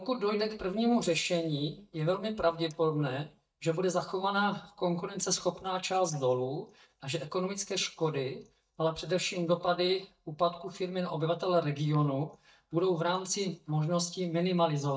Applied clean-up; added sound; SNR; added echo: neural mask model DeepFilterNet 3.